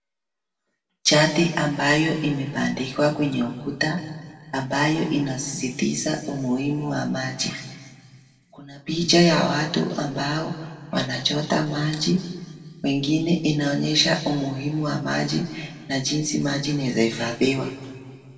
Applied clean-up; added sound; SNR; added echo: none; none; none; reverberation time 1.5 s.